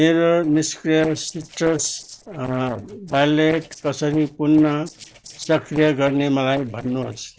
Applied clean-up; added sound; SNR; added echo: neural separator model SepFormer DNS4.